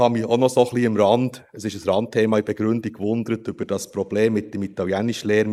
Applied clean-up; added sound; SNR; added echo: neural mask model Resemble Enhance denoiser.